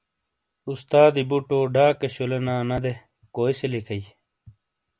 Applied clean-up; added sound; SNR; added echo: none; none; none; none.